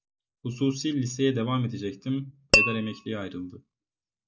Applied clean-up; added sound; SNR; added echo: none; Tap / Glass; -3 dB; none.